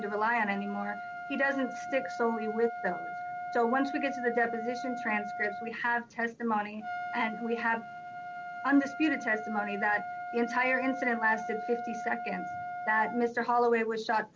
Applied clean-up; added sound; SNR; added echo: none; Trumpet; 8 dB; none.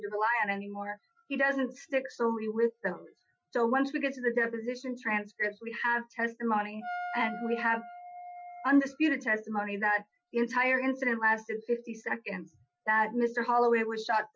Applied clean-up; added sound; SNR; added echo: classical method Wiener filter.